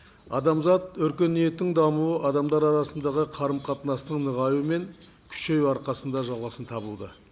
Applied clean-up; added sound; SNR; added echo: none; none; none; none.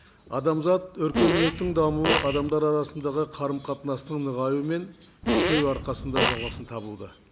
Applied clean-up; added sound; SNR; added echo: none; Fart; 0 dB; none.